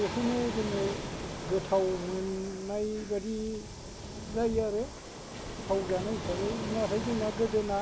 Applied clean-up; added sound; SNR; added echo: none; Waves, surf; 6 dB; none.